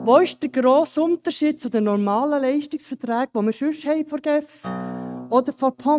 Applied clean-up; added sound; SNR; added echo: neural mask model RNNoise.